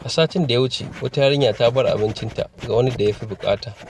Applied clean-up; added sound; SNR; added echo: none; Writing; 18 dB; none.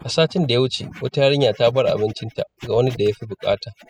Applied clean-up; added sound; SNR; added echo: classical method spectral subtraction.